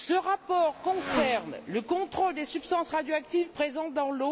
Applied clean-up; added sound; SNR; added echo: none; Motorcycle; 12 dB; none.